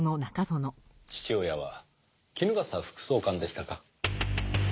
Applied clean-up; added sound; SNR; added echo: none; none; none; none.